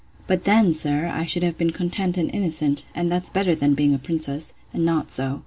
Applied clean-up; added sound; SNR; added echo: none; none; none; none.